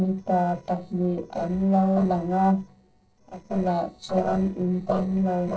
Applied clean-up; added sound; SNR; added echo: neural separator model SepFormer DNS4.